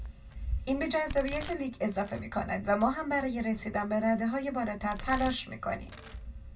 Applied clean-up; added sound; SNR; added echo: none; Domestic sounds, home sounds; 14 dB; reverberation time 0.1 s.